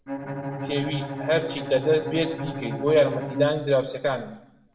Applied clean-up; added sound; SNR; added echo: none; Bowed string instrument; 7 dB; reverberation time 0.7 s.